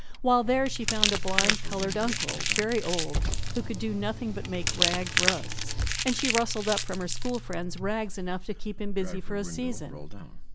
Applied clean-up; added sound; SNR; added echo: none; Crumpling, crinkling + Car; -2 dB; none.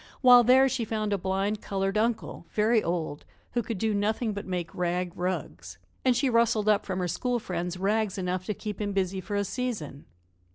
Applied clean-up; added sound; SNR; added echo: none; none; none; none.